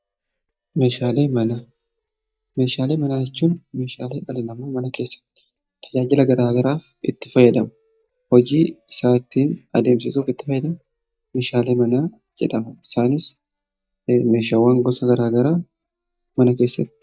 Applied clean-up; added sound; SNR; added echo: neural mask model DeepFilterNet 3.